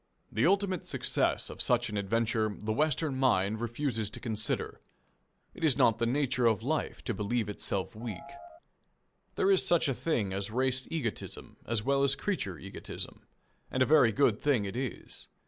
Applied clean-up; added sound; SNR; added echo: none; Piano; 15 dB; none.